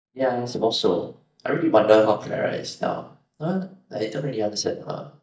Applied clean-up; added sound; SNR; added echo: neural mask model DeepFilterNet 3.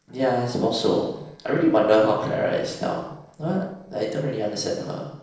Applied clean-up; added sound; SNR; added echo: neural separator model SepFormer DNS4.